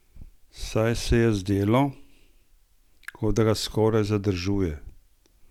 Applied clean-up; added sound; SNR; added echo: none; none; none; none.